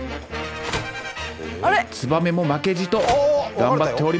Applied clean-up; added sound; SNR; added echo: none; Telephone; 13 dB; none.